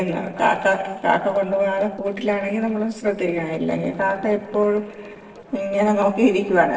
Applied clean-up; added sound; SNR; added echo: neural separator model SepFormer DNS4.